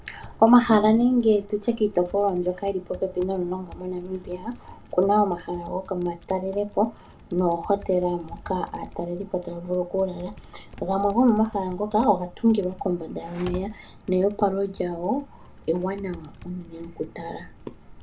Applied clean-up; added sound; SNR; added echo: none; Typing; 19 dB; reverberation time 0.2 s.